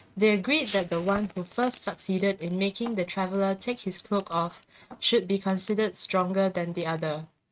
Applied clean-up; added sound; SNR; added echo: neural mask model RNNoise.